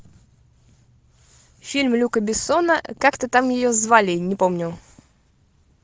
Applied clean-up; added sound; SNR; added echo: none; none; none; none.